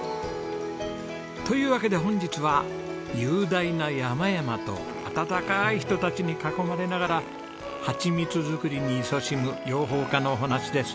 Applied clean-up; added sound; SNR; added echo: none; Fart; 20 dB; none.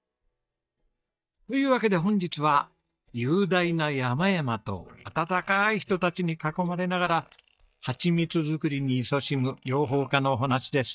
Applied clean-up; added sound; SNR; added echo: neural mask model DeepFilterNet 3.